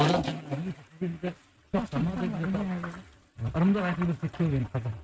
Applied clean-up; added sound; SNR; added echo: neural mask model RNNoise.